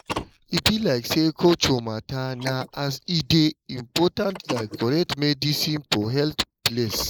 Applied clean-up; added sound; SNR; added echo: neural mask model Resemble Enhance denoiser.